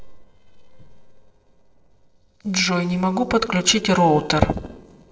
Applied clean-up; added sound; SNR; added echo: neural separator model SepFormer DNS4.